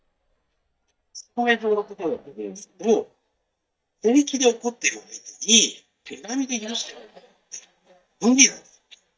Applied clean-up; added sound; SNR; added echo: neural mask model DeepFilterNet 3.